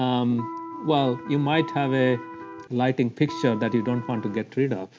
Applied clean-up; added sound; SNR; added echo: none; Electric guitar; 12 dB; none.